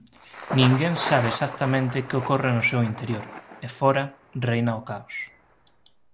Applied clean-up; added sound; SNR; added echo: none; Thunder; 12 dB; none.